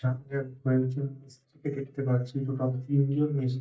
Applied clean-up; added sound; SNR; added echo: neural mask model DeepFilterNet 3.